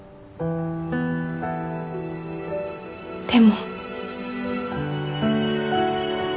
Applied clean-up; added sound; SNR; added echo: none; none; none; none.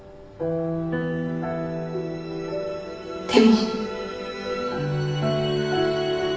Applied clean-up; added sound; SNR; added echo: none; Bowed string instrument; 4 dB; reverberation time 0.9 s.